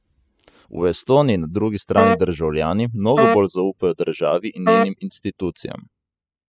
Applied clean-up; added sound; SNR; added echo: classical method spectral subtraction.